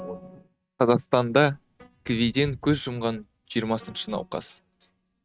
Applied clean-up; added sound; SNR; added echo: neural mask model RNNoise.